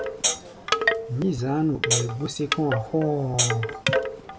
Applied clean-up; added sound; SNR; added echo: none; Wind chime / Wood + Hi-hat; 0 dB; none.